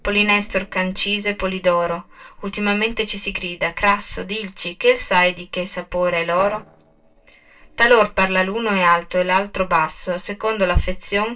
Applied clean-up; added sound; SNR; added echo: neural separator model SepFormer DNS4.